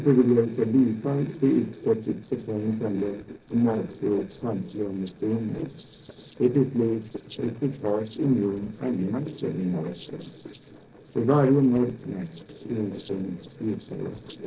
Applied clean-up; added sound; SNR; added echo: neural separator model SepFormer DNS4.